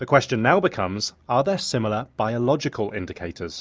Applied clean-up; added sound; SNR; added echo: none; none; none; none.